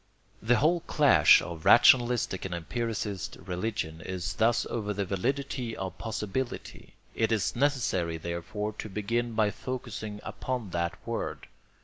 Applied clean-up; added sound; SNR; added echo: none; none; none; none.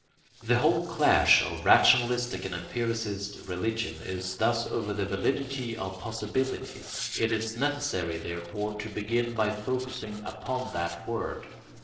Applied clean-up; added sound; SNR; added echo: neural separator model SepFormer DNS4.